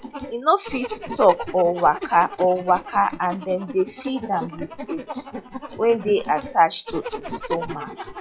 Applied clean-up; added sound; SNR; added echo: classical method log-MMSE.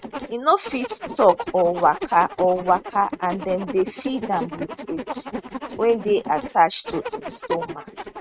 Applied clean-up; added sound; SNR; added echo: neural mask model RNNoise.